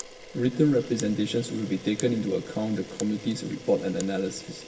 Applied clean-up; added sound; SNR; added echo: none; Camera; 16 dB; reverberation time 0.9 s.